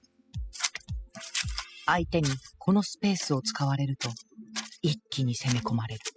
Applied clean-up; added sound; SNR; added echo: classical method spectral subtraction.